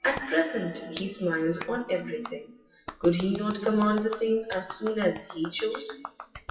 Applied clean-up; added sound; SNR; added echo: classical method WPE with log-MMSE.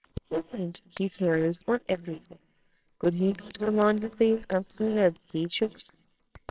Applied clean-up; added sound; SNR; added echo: neural separator model SepFormer WHAMR!.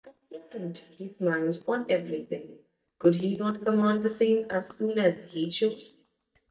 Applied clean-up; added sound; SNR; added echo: neural mask model DeepFilterNet 3.